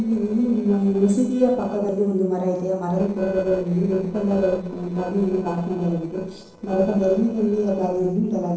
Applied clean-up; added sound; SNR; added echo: neural separator model SepFormer DNS4.